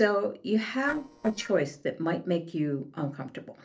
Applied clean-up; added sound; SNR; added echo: neural separator model SepFormer DNS4.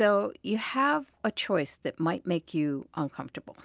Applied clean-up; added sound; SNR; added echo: none; none; none; none.